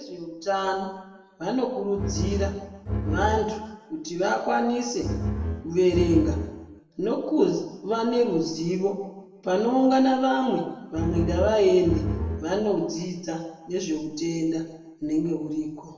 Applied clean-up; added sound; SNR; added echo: none; Bowed string instrument; 3 dB; reverberation time 0.9 s.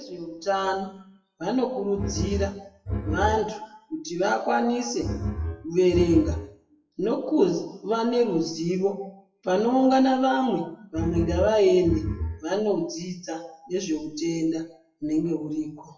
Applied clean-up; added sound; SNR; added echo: classical method WPE with log-MMSE.